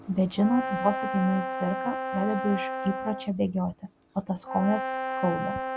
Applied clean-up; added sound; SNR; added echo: none; Brass instrument; 4 dB; none.